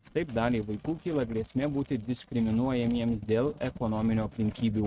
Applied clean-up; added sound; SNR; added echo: neural mask model RNNoise.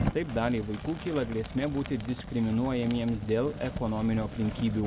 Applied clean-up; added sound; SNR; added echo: none; Fire; 8 dB; none.